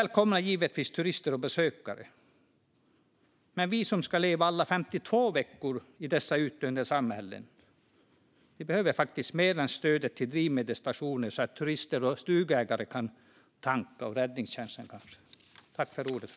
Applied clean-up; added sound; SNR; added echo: none; none; none; none.